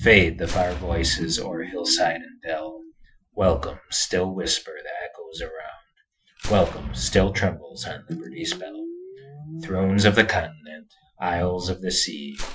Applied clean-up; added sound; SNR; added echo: classical method Wiener filter.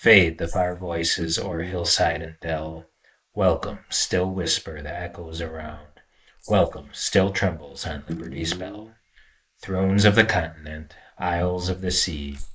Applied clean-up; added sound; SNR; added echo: neural mask model Resemble Enhance denoiser.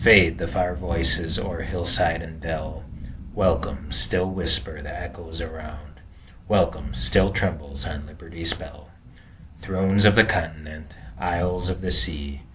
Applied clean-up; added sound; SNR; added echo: none; none; none; none.